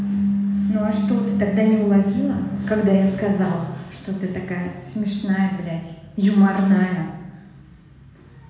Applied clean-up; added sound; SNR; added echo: none; none; none; reverberation time 1.1 s.